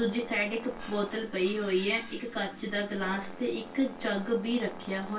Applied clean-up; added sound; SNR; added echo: none; Brass instrument; 18 dB; reverberation time 0.2 s.